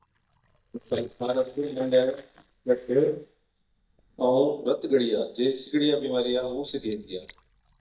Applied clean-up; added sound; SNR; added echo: neural mask model DeepFilterNet 3.